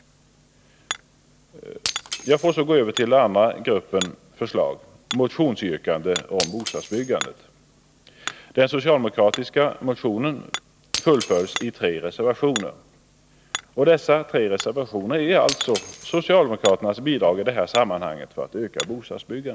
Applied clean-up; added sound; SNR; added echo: none; Hammer + Shatter; 13 dB; none.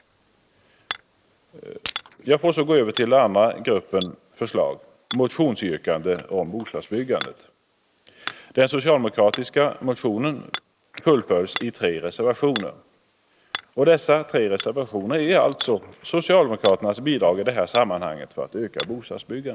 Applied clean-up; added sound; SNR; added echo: neural mask model Resemble Enhance denoiser.